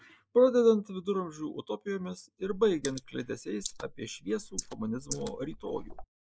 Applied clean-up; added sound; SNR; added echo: neural mask model Resemble Enhance denoiser.